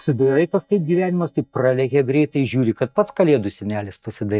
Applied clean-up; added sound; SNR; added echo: neural mask model DeepFilterNet 3.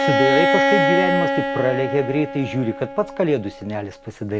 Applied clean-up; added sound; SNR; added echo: none; Bowed string instrument; -1 dB; none.